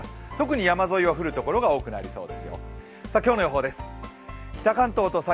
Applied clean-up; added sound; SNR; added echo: none; none; none; none.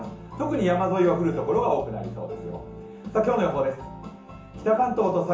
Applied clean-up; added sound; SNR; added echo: none; none; none; reverberation time 0.7 s.